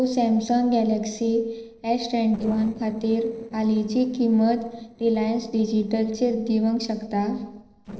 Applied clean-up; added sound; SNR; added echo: neural separator model SepFormer DNS4.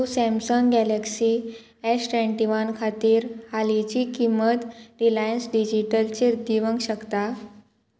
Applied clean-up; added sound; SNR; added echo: none; none; none; none.